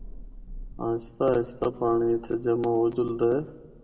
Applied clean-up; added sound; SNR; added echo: none; Thunder; 17 dB; reverberation time 1.0 s.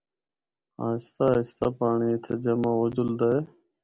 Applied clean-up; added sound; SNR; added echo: none; none; none; none.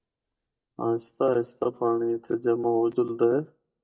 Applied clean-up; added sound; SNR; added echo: neural mask model DeepFilterNet 3.